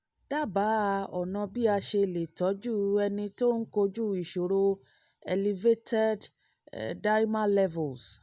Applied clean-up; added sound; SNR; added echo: none; none; none; none.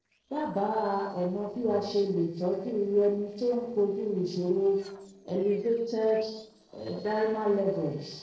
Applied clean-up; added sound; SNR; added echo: neural separator model SepFormer DNS4.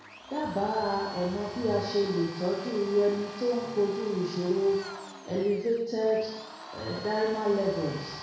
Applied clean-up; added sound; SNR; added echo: none; Domestic sounds, home sounds; 14 dB; reverberation time 1.1 s.